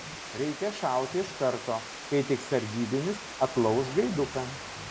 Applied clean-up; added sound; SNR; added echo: none; Water; 11 dB; none.